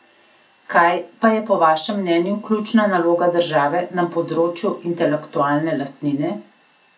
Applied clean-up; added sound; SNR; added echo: none; none; none; none.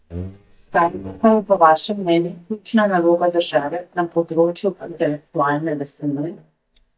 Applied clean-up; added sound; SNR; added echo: neural mask model DeepFilterNet 3.